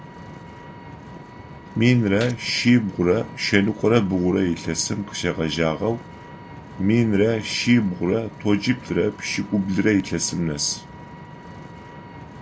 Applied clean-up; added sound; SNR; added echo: none; Gunshot, gunfire + Vehicle; 17 dB; none.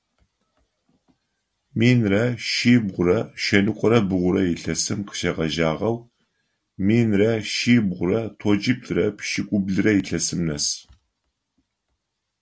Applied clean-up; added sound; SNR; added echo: none; none; none; none.